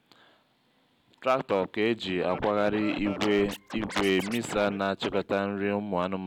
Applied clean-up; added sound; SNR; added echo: none; Scratching (performance technique); 11 dB; none.